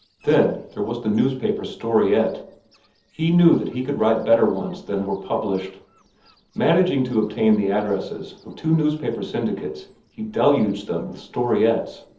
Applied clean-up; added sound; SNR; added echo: neural separator model SepFormer DNS4.